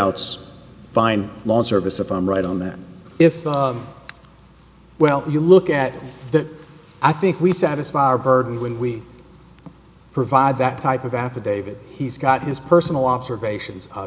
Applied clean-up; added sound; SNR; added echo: none; none; none; none.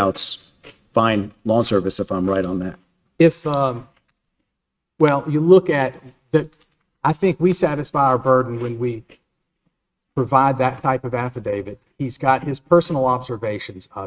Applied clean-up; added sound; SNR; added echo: neural mask model RNNoise.